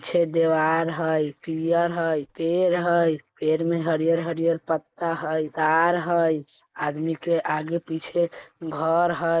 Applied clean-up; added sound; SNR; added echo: neural mask model Resemble Enhance denoiser.